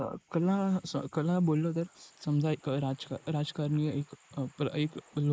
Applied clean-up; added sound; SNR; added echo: neural mask model Resemble Enhance denoiser.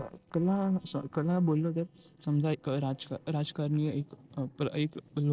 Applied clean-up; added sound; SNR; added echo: neural separator model SepFormer DNS4.